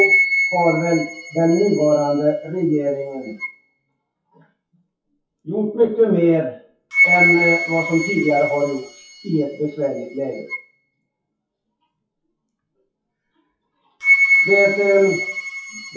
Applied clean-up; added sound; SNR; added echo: classical method WPE with log-MMSE.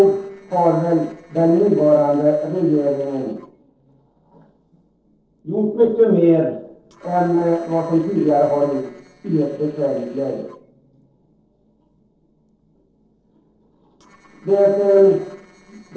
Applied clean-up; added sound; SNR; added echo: neural separator model SepFormer DNS4.